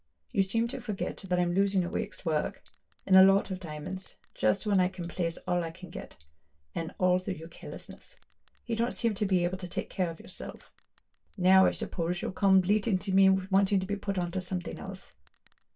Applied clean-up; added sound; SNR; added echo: none; Bell; 17 dB; reverberation time 0.1 s.